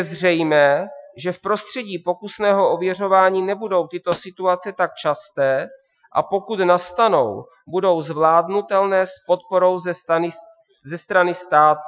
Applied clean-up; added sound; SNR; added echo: classical method Wiener filter.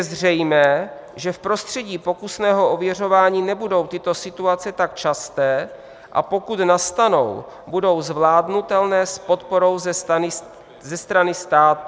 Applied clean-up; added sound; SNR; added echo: none; none; none; none.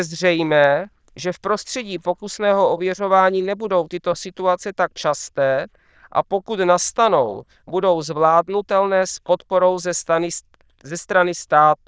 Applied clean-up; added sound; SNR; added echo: neural diffusion model UNIVERSE++.